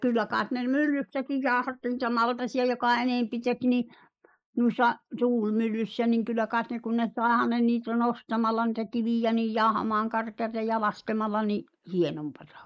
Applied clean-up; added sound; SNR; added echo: neural mask model Resemble Enhance denoiser.